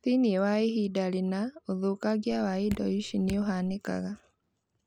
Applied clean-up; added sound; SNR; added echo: none; Drip; 14 dB; none.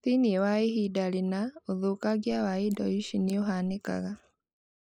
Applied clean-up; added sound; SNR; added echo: neural mask model Resemble Enhance denoiser.